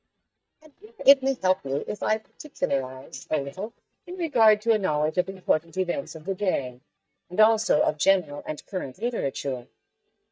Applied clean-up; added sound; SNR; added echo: neural mask model DeepFilterNet 3.